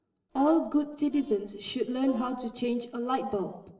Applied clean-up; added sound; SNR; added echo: neural separator model SepFormer DNS4.